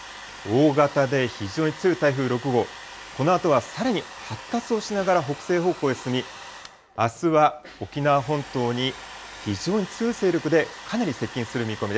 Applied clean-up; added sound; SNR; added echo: none; Domestic sounds, home sounds; 16 dB; none.